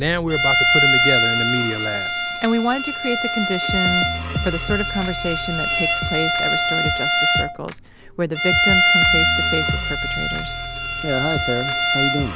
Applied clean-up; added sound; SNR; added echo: none; Bowed string instrument; -4 dB; none.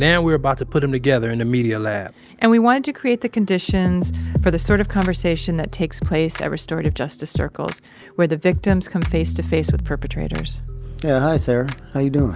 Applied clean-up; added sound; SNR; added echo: none; none; none; none.